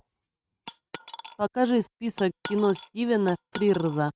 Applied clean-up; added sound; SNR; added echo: neural mask model RNNoise.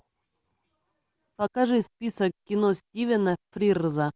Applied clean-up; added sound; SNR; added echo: none; none; none; none.